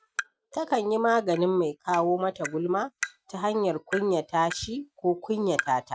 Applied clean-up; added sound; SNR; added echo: neural mask model RNNoise.